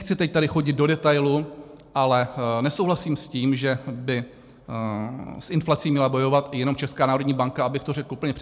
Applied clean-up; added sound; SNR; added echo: none; none; none; none.